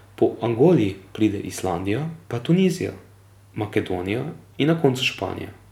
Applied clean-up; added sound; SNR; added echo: none; none; none; none.